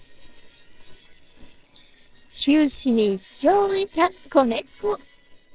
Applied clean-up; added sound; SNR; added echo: neural separator model SepFormer WHAMR!.